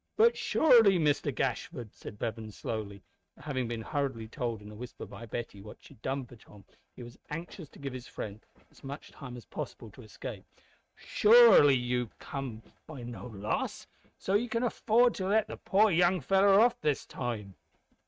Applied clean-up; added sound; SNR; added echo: neural mask model RNNoise.